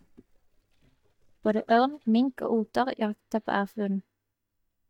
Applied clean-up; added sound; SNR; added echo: neural mask model DeepFilterNet 3.